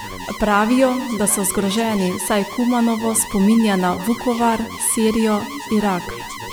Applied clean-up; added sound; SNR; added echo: none; Alarm; 12 dB; none.